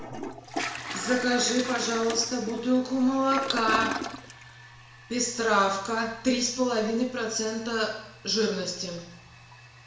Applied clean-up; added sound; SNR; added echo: none; Toilet flush; 10 dB; reverberation time 0.7 s.